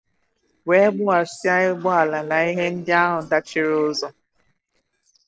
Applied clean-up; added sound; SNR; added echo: neural separator model SepFormer DNS4.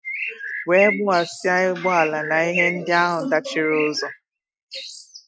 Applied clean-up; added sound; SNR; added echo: neural mask model RNNoise.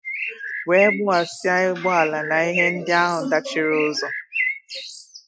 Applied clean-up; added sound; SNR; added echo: none; Bird; 7 dB; none.